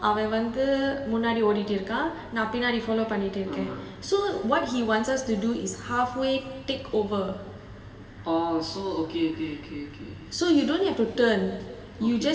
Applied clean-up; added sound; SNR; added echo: none; none; none; reverberation time 1.9 s.